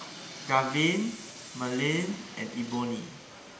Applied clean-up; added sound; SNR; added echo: none; Train; 13 dB; reverberation time 1.5 s.